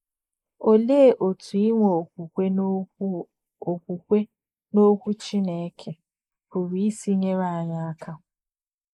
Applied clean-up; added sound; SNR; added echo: neural mask model Resemble Enhance denoiser.